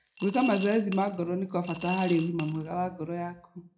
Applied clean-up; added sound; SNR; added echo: none; Coin (dropping) / Glass; 11 dB; reverberation time 0.4 s.